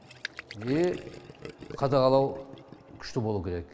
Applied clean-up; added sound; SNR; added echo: none; Gurgling; 15 dB; none.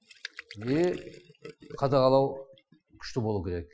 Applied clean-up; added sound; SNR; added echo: classical method Wiener filter.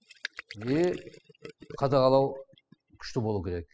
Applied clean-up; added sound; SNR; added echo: classical method spectral subtraction.